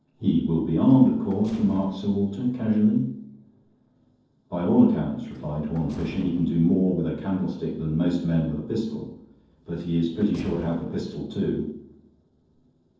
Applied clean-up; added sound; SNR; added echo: neural separator model SepFormer DNS4.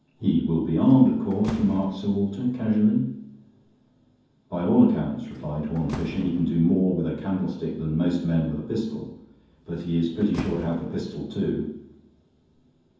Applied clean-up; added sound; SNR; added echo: none; Slam; 20 dB; reverberation time 0.9 s.